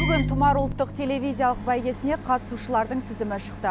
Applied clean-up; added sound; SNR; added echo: none; Microwave oven; 5 dB; none.